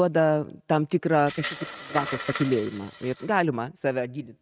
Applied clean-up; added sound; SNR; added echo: neural mask model RNNoise.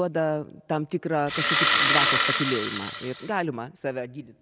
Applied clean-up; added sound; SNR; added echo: none; Engine starting; -4 dB; none.